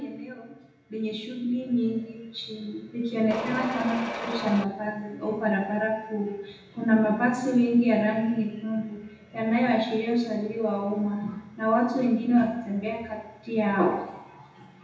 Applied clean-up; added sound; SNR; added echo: none; Mechanisms; 6 dB; reverberation time 0.8 s.